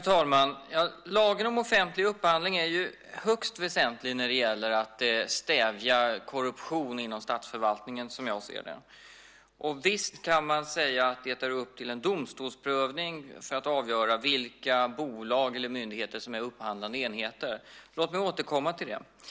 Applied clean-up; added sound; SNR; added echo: none; none; none; none.